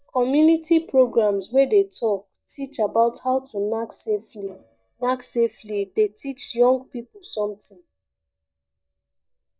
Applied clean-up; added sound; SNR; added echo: neural mask model DeepFilterNet 3.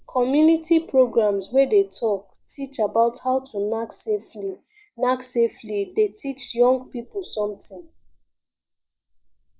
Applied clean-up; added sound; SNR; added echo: neural mask model Resemble Enhance denoiser.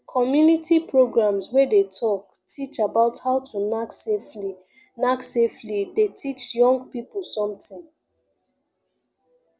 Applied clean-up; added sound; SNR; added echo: none; none; none; none.